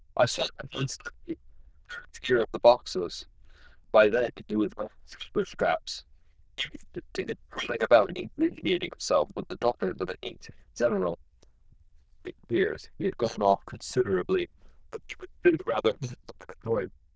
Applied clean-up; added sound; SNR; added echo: neural diffusion model UNIVERSE++.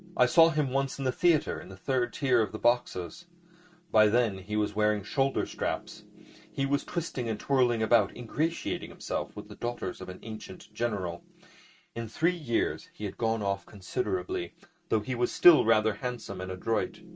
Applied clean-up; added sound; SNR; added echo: neural mask model RNNoise.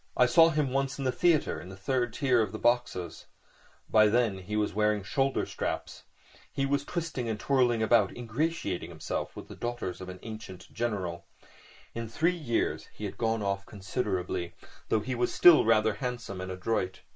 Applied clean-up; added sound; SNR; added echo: neural mask model Resemble Enhance denoiser.